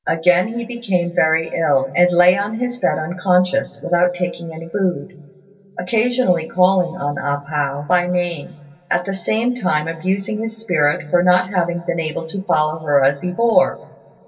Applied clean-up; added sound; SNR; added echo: none; none; none; reverberation time 2.2 s.